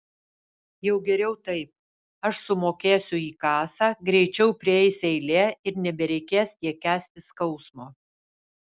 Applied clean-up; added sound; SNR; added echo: none; none; none; none.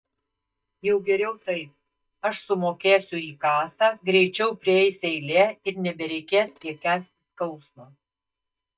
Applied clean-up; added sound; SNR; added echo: neural mask model DeepFilterNet 3.